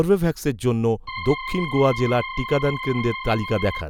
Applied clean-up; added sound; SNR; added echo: none; Organ; 9 dB; none.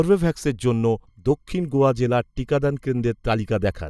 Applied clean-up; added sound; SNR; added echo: neural mask model DeepFilterNet 3.